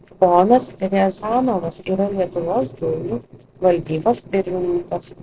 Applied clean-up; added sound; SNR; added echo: neural separator model SepFormer DNS4.